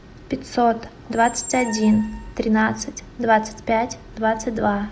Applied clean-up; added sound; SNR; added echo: none; Squeak; 17 dB; none.